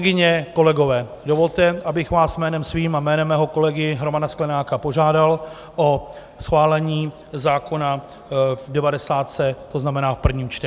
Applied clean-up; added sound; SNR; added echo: none; none; none; none.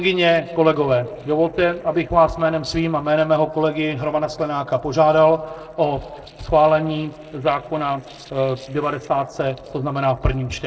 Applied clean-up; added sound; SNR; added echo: neural separator model SepFormer DNS4.